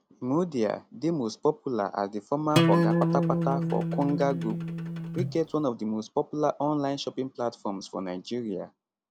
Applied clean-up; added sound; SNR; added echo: none; Acoustic guitar; -3 dB; none.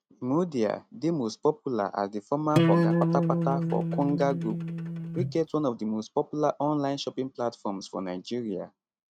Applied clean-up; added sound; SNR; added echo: neural mask model RNNoise.